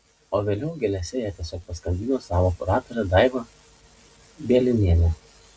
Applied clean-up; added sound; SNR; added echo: none; none; none; none.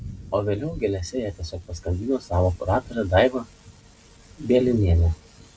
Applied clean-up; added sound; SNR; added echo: none; Thunder; 19 dB; none.